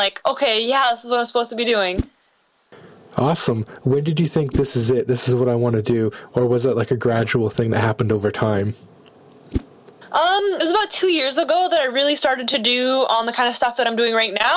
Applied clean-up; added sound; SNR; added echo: none; Whoosh, swoosh, swish; 15 dB; none.